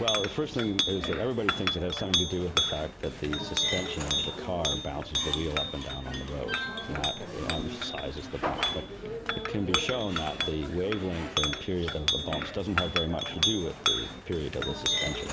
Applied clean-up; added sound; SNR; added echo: none; Chink, clink; -1 dB; none.